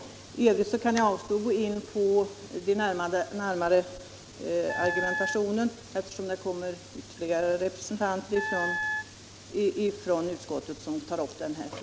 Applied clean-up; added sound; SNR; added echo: none; Wind instrument, woodwind instrument; 4 dB; none.